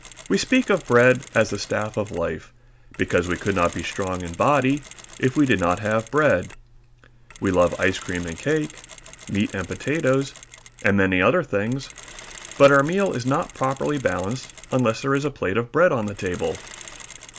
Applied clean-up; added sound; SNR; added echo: none; Mechanisms; 20 dB; none.